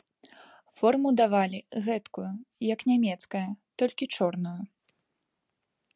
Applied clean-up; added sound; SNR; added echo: none; none; none; none.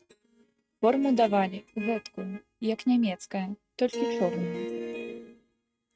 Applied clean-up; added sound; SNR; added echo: neural mask model RNNoise.